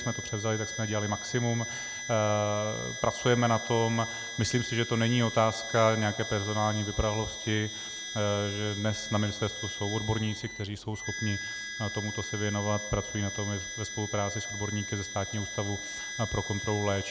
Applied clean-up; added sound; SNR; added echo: none; Harmonica; 8 dB; none.